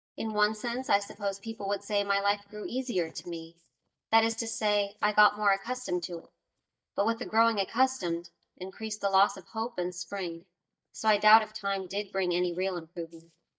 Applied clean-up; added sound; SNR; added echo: neural mask model DeepFilterNet 3.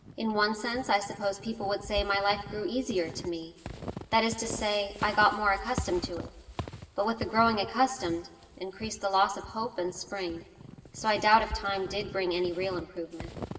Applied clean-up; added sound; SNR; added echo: none; Squeak / Walk, footsteps; 13 dB; reverberation time 1.3 s.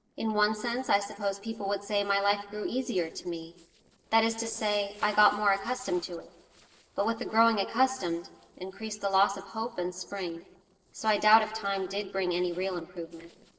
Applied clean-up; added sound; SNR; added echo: neural separator model SepFormer DNS4.